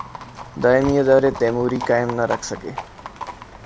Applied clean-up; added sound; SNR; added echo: none; Livestock, farm animals, working animals; 13 dB; none.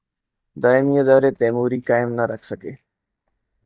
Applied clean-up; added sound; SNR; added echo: neural mask model DeepFilterNet 3.